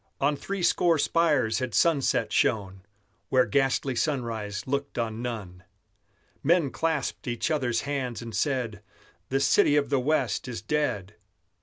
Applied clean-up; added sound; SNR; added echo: none; none; none; none.